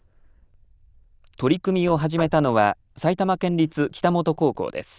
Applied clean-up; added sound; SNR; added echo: neural diffusion model UNIVERSE++.